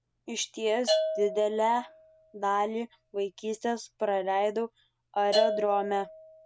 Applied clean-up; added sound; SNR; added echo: none; Bell / Percussion; 6 dB; none.